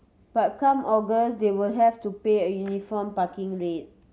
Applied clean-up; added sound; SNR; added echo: none; none; none; none.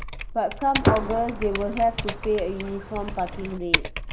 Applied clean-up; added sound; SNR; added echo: none; Typing + Gunshot, gunfire; 2 dB; none.